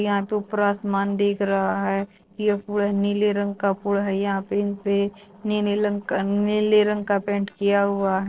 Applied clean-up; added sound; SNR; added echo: neural separator model SepFormer DNS4.